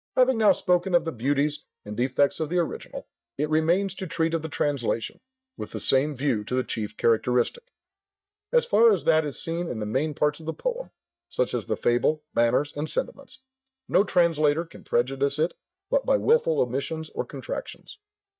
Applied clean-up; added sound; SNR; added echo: neural mask model DeepFilterNet 3.